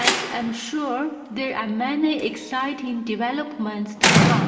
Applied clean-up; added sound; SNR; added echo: none; Slam; -1 dB; reverberation time 1.6 s.